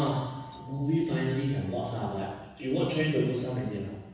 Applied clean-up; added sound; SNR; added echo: none; Doorbell; 19 dB; reverberation time 1.1 s.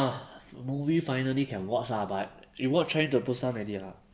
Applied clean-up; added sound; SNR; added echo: none; none; none; none.